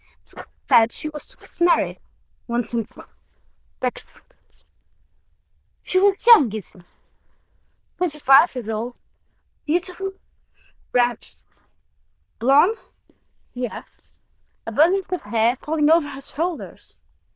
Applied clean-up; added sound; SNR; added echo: neural diffusion model UNIVERSE++.